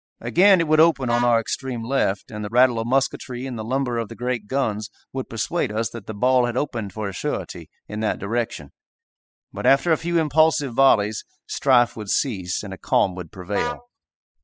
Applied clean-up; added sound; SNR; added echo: classical method spectral subtraction.